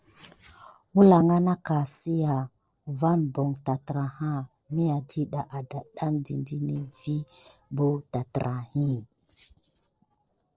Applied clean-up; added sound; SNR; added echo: neural separator model SepFormer DNS4.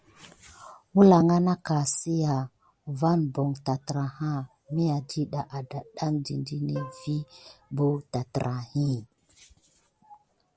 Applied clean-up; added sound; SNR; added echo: none; Plucked string instrument; 19 dB; none.